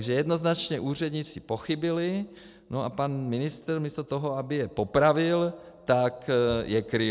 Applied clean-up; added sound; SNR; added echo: none; none; none; none.